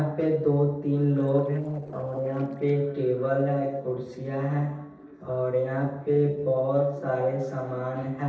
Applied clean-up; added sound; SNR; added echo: neural separator model SepFormer DNS4.